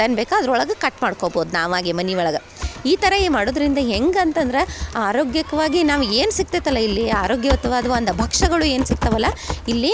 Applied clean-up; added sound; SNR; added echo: none; Typing; 10 dB; none.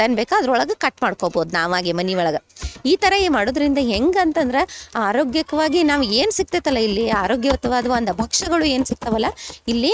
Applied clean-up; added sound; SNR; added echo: neural mask model RNNoise.